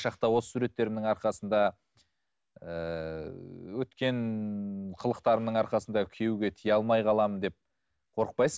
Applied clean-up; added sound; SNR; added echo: none; none; none; none.